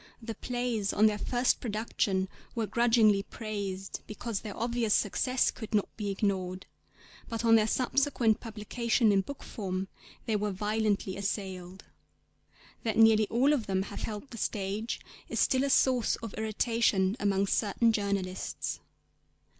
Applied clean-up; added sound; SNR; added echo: none; none; none; none.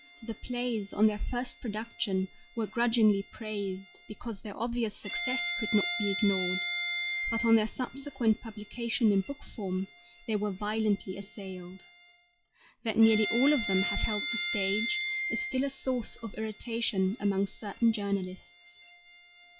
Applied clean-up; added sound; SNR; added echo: classical method log-MMSE.